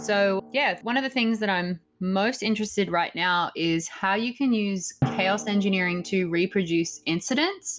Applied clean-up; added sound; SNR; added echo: none; Drum; 14 dB; none.